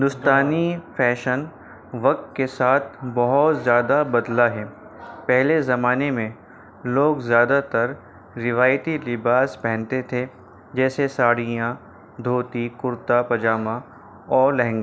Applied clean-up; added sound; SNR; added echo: none; none; none; none.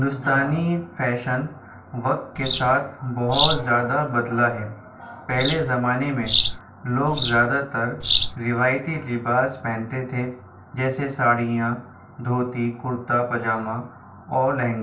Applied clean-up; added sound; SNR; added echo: none; Bird vocalization, bird call, bird song; -4 dB; reverberation time 0.3 s.